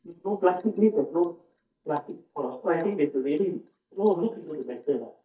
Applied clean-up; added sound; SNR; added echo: neural mask model DeepFilterNet 3.